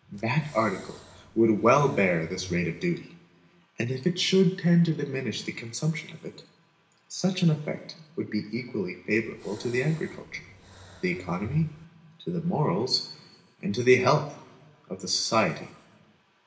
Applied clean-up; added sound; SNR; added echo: none; Breathing; 19 dB; reverberation time 1.0 s.